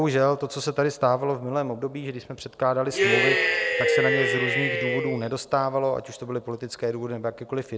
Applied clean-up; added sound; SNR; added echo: none; Cheering; -3 dB; none.